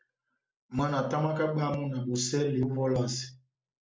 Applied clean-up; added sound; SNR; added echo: none; none; none; none.